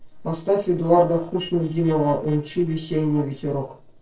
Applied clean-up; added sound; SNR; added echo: neural separator model SepFormer DNS4.